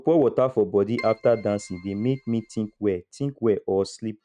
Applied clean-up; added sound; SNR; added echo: neural mask model RNNoise.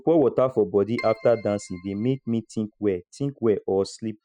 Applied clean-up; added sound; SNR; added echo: classical method spectral subtraction.